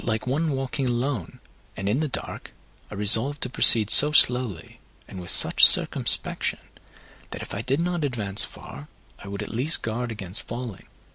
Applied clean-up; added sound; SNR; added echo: none; none; none; none.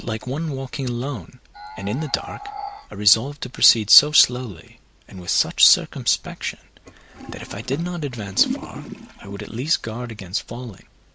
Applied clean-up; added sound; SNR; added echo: none; Animal + Toilet flush; 11 dB; none.